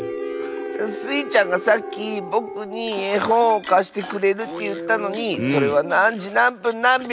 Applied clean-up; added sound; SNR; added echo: none; none; none; none.